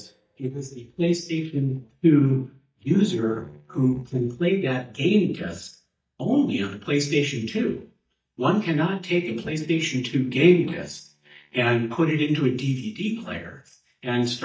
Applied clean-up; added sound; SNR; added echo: neural mask model DeepFilterNet 3.